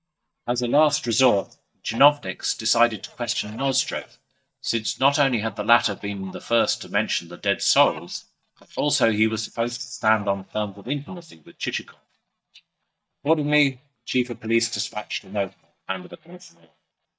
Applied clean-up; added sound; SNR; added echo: neural mask model DeepFilterNet 3.